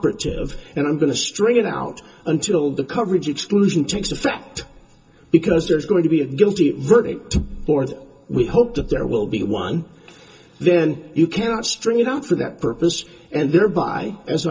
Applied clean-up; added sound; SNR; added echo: none; none; none; reverberation time 0.2 s.